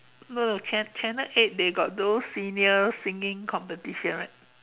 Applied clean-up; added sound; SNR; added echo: none; none; none; none.